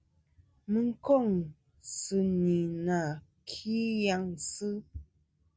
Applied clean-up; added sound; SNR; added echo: none; none; none; none.